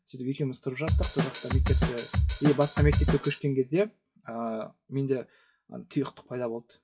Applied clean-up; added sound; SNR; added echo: classical method WPE with log-MMSE.